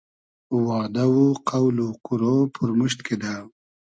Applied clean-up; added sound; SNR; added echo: none; none; none; none.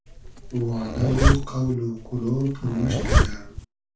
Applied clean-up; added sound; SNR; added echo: none; Zipper (clothing); -2 dB; reverberation time 0.3 s.